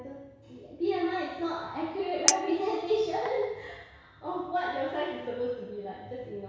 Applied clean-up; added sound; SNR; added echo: none; Chink, clink; 3 dB; reverberation time 1.1 s.